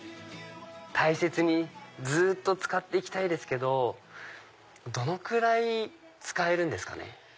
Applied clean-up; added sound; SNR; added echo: none; none; none; none.